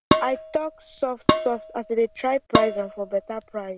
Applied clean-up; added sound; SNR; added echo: none; Dishes, pots, and pans; 0 dB; none.